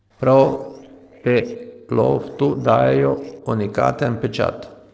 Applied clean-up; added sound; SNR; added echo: neural separator model SepFormer DNS4.